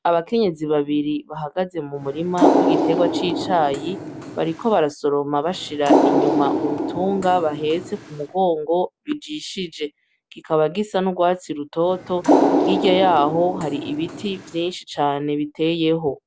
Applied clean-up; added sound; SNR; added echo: none; Water; 0 dB; none.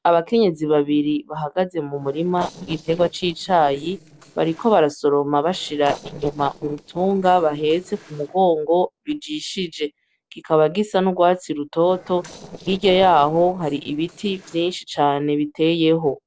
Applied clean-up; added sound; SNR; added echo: neural separator model SepFormer DNS4.